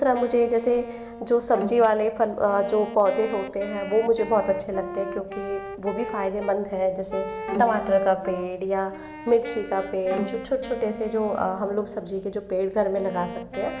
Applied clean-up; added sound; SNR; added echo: none; Wind instrument, woodwind instrument + Bowed string instrument; 11 dB; none.